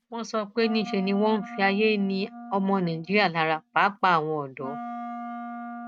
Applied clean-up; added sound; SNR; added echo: neural mask model RNNoise.